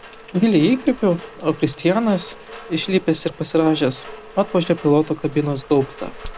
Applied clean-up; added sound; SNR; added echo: none; Rain; 18 dB; none.